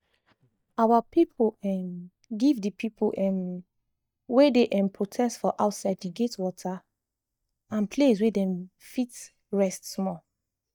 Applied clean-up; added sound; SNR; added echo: neural mask model DeepFilterNet 3.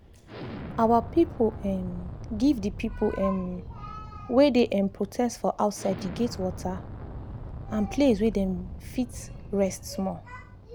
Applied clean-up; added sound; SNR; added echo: none; Explosion; 12 dB; none.